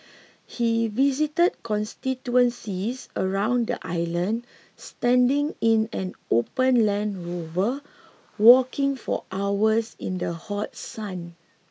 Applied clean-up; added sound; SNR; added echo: none; none; none; none.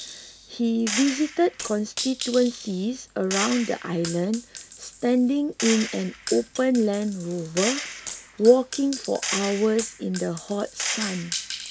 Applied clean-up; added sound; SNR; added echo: none; Gunshot, gunfire; 9 dB; none.